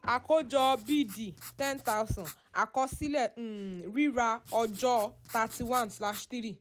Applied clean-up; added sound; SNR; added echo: none; Writing; 17 dB; none.